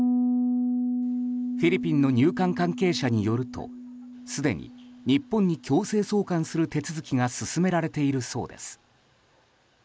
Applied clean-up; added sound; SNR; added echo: none; Piano; 5 dB; none.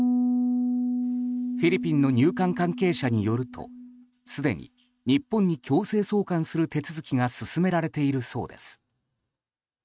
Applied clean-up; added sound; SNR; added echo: neural mask model RNNoise.